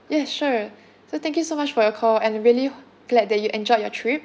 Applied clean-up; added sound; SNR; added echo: none; none; none; none.